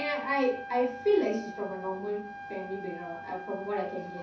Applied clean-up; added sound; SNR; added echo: none; Trumpet; 11 dB; reverberation time 0.6 s.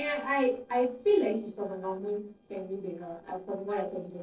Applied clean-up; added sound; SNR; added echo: neural separator model SepFormer DNS4.